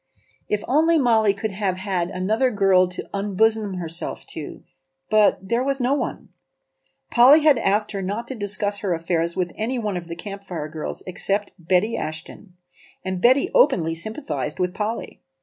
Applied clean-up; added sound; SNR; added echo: none; none; none; none.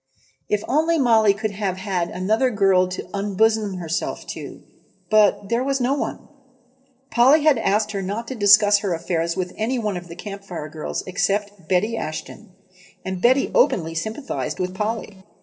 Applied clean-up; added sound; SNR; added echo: neural separator model SepFormer DNS4.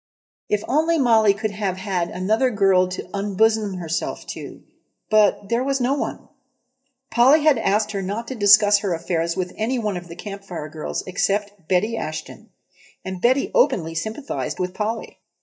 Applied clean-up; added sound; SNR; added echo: neural mask model DeepFilterNet 3.